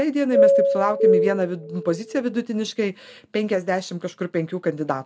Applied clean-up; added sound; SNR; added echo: none; Doorbell; -4 dB; none.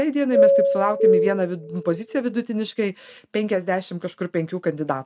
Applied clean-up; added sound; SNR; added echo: neural mask model RNNoise.